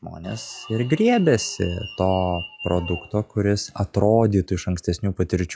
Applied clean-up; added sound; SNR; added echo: classical method log-MMSE.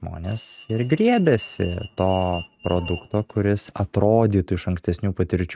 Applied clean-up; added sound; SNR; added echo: neural mask model RNNoise.